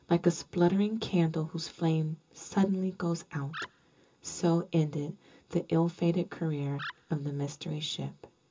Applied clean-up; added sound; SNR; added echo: none; Animal; 16 dB; reverberation time 0.2 s.